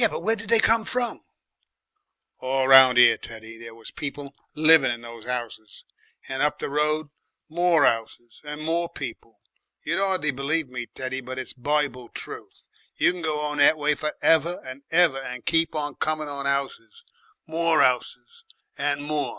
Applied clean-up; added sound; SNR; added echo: none; none; none; none.